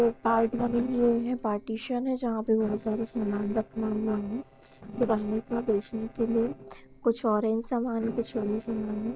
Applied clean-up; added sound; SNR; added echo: neural separator model SepFormer DNS4.